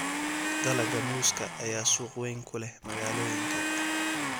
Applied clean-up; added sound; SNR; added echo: none; Domestic sounds, home sounds; -1 dB; none.